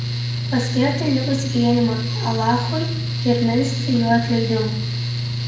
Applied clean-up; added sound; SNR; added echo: none; Mechanical fan; 2 dB; reverberation time 0.7 s.